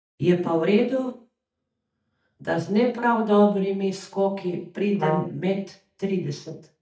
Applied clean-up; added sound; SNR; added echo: neural mask model DeepFilterNet 3.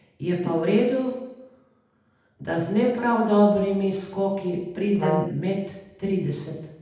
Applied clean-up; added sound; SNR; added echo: none; Brass instrument; 3 dB; reverberation time 0.8 s.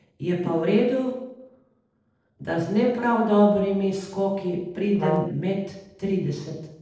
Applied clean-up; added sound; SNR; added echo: neural separator model SepFormer DNS4.